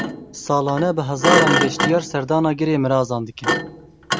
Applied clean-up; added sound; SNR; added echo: none; Thump, thud; 2 dB; none.